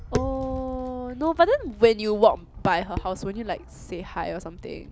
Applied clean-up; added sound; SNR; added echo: none; Tap; 12 dB; none.